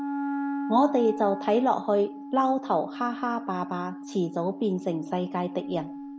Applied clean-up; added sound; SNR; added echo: none; Wind instrument, woodwind instrument; 8 dB; none.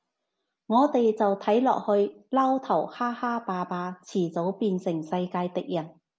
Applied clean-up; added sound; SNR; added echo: none; none; none; none.